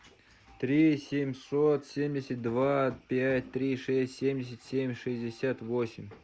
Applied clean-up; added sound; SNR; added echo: none; none; none; none.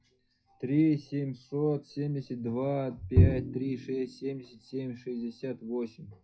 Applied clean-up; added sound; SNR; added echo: classical method WPE with log-MMSE.